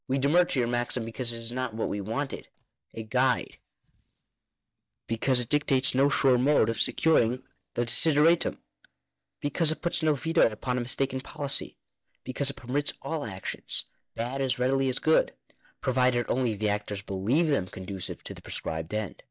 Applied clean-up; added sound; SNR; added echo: neural mask model DeepFilterNet 3.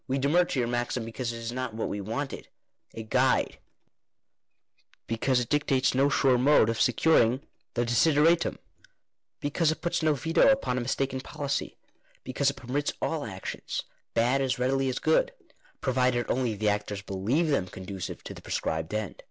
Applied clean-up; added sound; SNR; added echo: none; none; none; none.